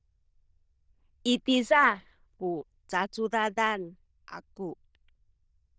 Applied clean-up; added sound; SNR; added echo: neural diffusion model UNIVERSE++.